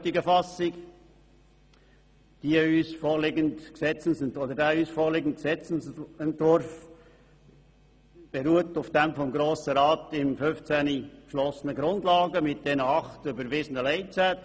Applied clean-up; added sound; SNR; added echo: none; none; none; none.